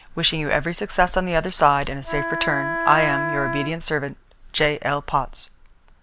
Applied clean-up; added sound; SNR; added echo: none; Wind instrument, woodwind instrument; 3 dB; none.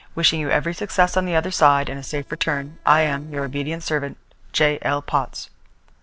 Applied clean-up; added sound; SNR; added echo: neural separator model SepFormer DNS4.